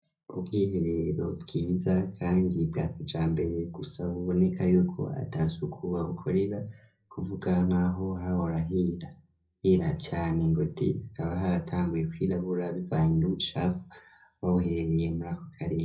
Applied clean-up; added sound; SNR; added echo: none; none; none; reverberation time 0.4 s.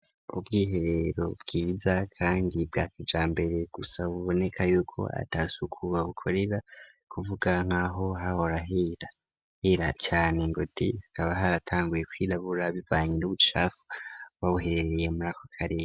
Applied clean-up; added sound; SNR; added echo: none; none; none; none.